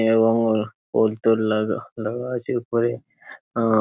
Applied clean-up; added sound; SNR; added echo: none; none; none; none.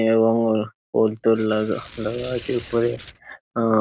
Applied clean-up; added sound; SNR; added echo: none; Tearing; 18 dB; none.